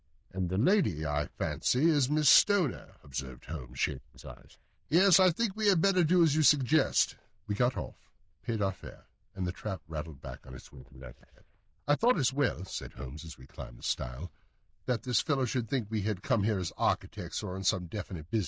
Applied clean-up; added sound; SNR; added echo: neural diffusion model UNIVERSE++.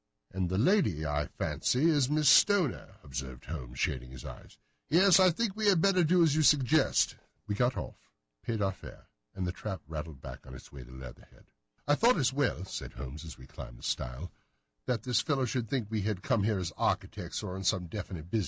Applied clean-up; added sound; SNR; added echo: none; none; none; none.